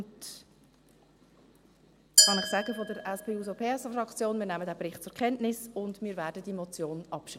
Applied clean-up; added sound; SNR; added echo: none; Glass; -4 dB; none.